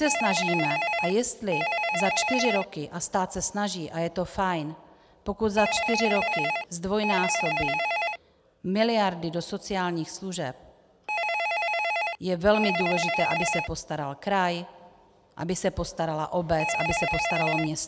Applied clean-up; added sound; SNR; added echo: none; Telephone; 2 dB; none.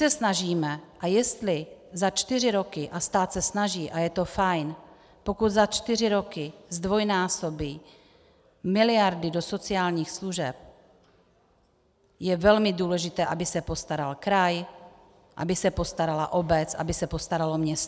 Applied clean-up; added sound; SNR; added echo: none; none; none; none.